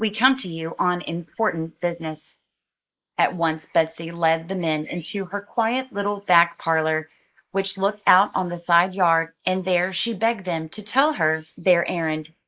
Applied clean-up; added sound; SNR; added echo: neural mask model Resemble Enhance denoiser.